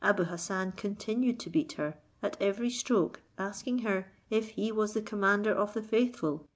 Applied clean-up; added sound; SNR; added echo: none; none; none; none.